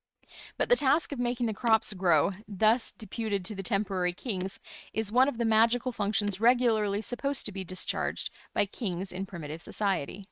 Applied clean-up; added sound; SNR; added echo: neural mask model RNNoise.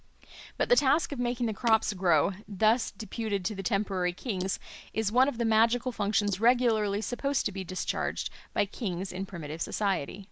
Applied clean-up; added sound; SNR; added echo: neural mask model Resemble Enhance denoiser.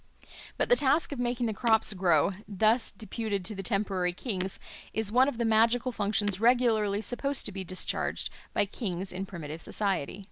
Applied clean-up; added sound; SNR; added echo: none; Shatter; 18 dB; none.